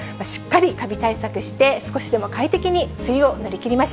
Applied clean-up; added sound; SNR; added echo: none; none; none; none.